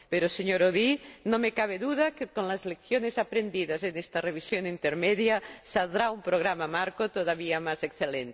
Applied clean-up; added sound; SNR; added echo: none; none; none; none.